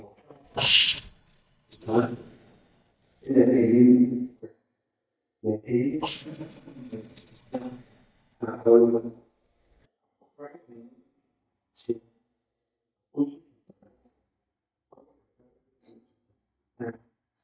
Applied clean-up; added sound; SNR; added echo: neural mask model DeepFilterNet 3.